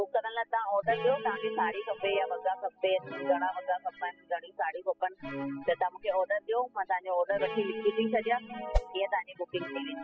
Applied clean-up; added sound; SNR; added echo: classical method spectral subtraction.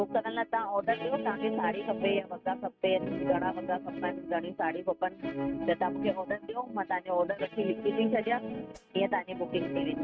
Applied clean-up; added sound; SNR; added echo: neural mask model RNNoise.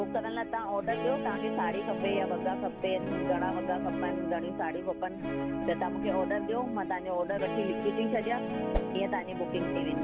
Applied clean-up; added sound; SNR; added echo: none; Guitar + Whoosh, swoosh, swish; 0 dB; none.